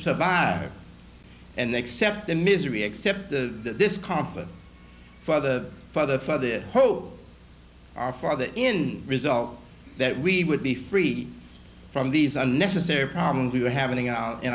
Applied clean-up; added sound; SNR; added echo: none; none; none; none.